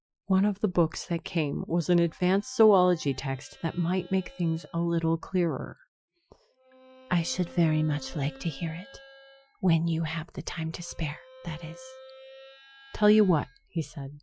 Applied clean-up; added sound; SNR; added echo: classical method Wiener filter.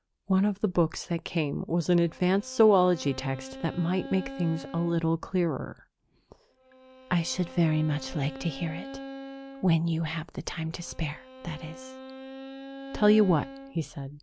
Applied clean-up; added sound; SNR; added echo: none; Bowed string instrument; 15 dB; none.